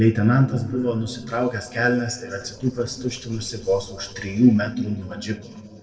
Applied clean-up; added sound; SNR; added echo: neural separator model SepFormer DNS4.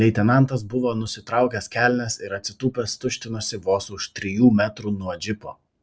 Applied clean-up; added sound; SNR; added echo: none; none; none; none.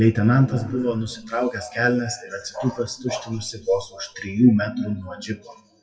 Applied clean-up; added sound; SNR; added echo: classical method WPE with log-MMSE.